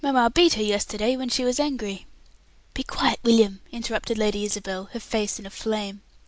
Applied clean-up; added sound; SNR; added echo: none; none; none; none.